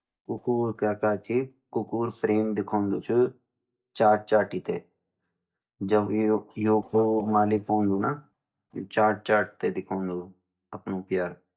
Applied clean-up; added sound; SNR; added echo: neural mask model DeepFilterNet 3.